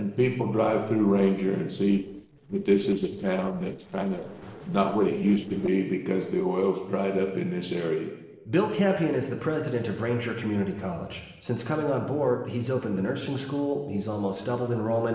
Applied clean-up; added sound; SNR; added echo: neural separator model SepFormer DNS4.